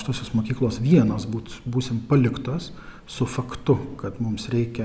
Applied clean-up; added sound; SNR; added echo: none; none; none; none.